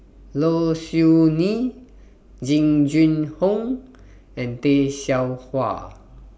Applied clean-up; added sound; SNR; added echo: none; none; none; none.